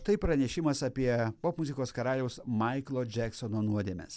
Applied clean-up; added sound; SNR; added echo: none; none; none; none.